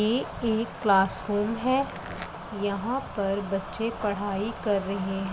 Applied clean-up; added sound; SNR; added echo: none; none; none; none.